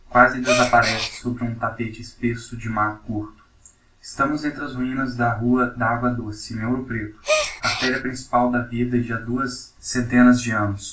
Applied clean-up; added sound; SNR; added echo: none; Gasp; 3 dB; reverberation time 0.3 s.